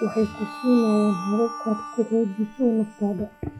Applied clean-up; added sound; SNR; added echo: classical method log-MMSE.